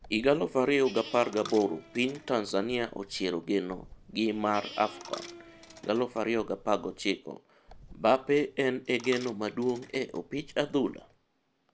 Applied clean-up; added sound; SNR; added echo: none; Livestock, farm animals, working animals + Coin (dropping); 18 dB; none.